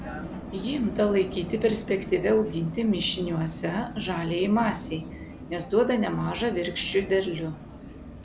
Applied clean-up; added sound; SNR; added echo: none; Vehicle; 11 dB; none.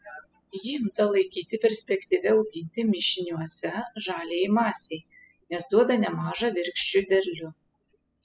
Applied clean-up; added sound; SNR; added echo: classical method spectral subtraction.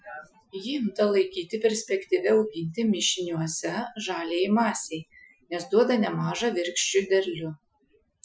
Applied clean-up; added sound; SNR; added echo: classical method Wiener filter.